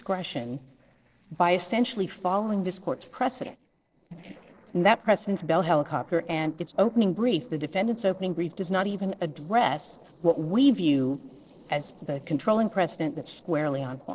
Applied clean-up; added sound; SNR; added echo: neural separator model SepFormer DNS4.